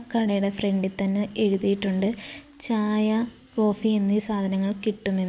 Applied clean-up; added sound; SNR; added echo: none; none; none; none.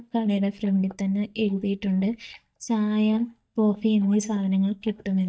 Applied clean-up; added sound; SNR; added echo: neural mask model DeepFilterNet 3.